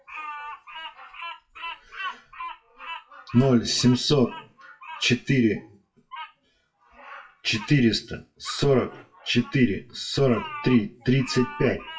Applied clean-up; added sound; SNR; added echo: classical method WPE with log-MMSE.